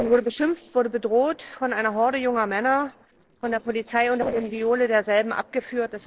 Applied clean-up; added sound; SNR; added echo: neural separator model SepFormer DNS4.